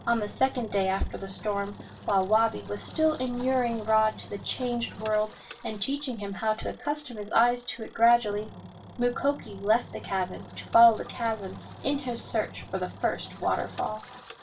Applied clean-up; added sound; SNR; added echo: none; Engine; 17 dB; reverberation time 0.2 s.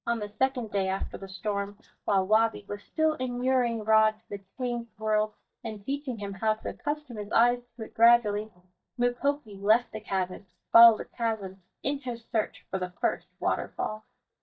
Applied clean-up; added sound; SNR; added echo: neural mask model DeepFilterNet 3.